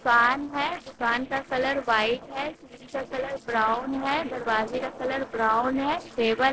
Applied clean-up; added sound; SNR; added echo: neural separator model SepFormer DNS4.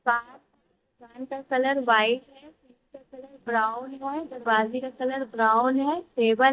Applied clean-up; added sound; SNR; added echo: neural mask model DeepFilterNet 3.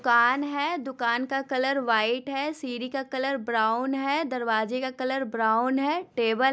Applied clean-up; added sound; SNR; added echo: none; none; none; none.